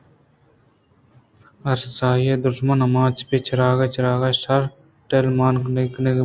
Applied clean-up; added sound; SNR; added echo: none; none; none; none.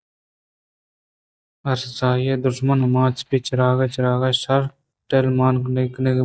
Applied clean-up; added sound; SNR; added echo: neural mask model DeepFilterNet 3.